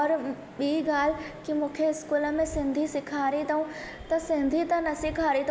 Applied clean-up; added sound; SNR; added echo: none; none; none; none.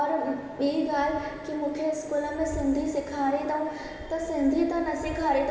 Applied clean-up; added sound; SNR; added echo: none; none; none; reverberation time 2.3 s.